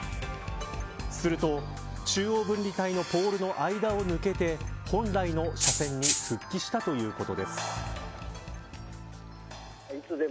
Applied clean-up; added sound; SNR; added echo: none; Rattle (instrument); -3 dB; none.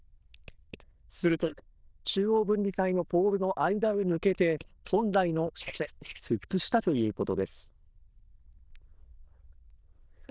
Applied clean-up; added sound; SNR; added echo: neural diffusion model UNIVERSE++.